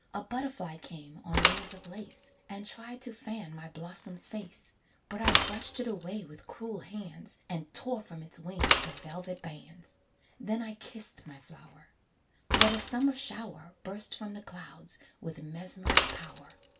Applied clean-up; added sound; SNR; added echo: none; Mechanisms / Bicycle; -3 dB; reverberation time 0.2 s.